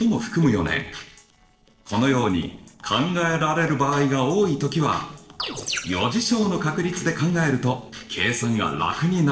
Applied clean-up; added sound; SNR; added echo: neural separator model SepFormer DNS4.